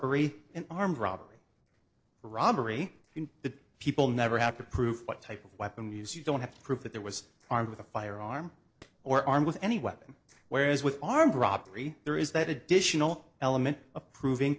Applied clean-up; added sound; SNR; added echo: neural separator model SepFormer DNS4.